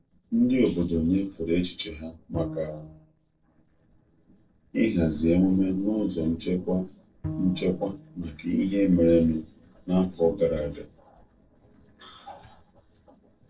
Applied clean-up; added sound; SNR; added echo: neural separator model SepFormer DNS4.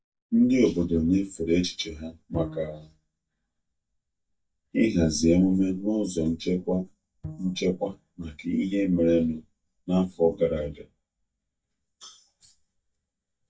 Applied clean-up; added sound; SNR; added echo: neural mask model DeepFilterNet 3.